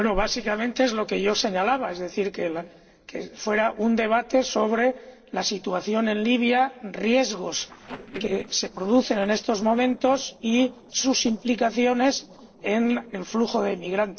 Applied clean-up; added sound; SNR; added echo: neural separator model SepFormer DNS4.